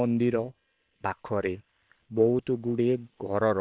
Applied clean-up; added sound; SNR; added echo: neural separator model SepFormer WHAM!.